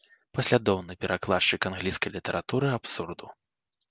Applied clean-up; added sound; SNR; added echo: none; none; none; none.